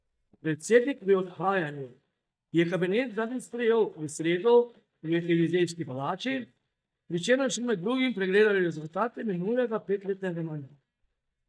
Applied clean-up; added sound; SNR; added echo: neural mask model DeepFilterNet 3.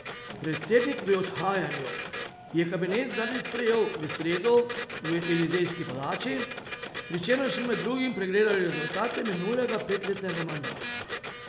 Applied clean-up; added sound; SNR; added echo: none; Printer; 5 dB; none.